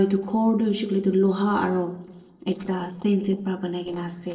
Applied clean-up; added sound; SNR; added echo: neural separator model SepFormer DNS4.